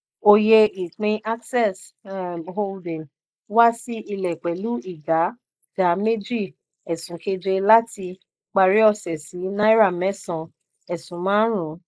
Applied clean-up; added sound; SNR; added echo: neural mask model Resemble Enhance denoiser.